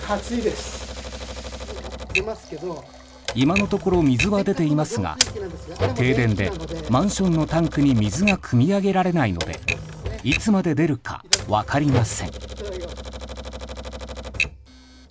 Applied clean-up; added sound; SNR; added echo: none; Typewriter; 7 dB; none.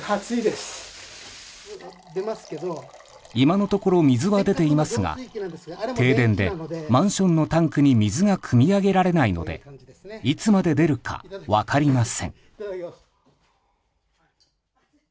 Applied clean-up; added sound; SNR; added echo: none; none; none; none.